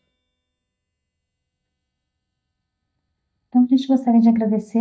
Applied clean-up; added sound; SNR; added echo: neural mask model DeepFilterNet 3.